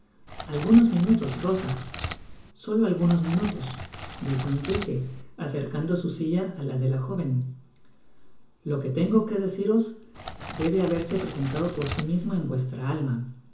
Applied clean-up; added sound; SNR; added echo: none; Crackle; 9 dB; reverberation time 0.7 s.